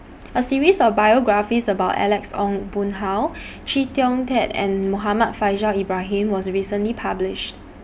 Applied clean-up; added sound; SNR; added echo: none; none; none; none.